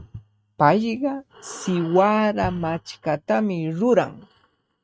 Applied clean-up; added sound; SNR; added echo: neural mask model RNNoise.